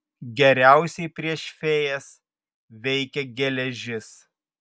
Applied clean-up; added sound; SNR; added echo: none; none; none; none.